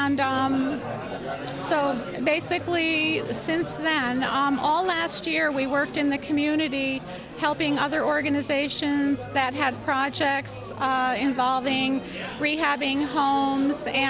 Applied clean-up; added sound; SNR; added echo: none; none; none; none.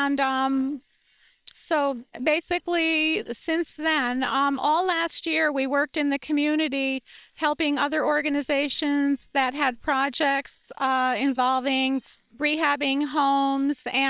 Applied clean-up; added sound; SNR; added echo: neural separator model SepFormer WHAM!.